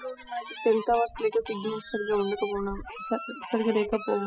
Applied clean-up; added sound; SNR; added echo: classical method spectral subtraction.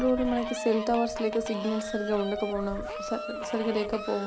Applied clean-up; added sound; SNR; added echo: none; Fowl + Wind instrument, woodwind instrument; 7 dB; none.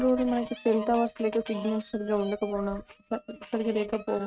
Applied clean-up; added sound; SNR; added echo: neural mask model RNNoise.